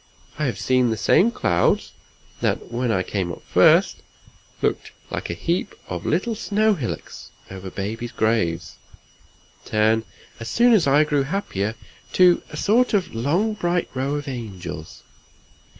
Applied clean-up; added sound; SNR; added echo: none; none; none; none.